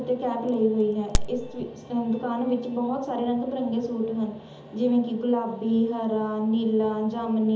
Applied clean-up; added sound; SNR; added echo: none; Crack; 3 dB; reverberation time 1.2 s.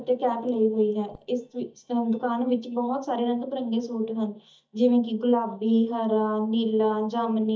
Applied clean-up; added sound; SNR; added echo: neural mask model DeepFilterNet 3.